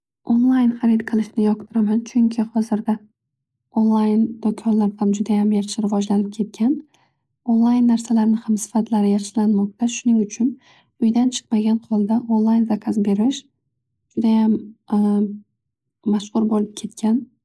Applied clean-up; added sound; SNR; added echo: neural mask model Resemble Enhance denoiser.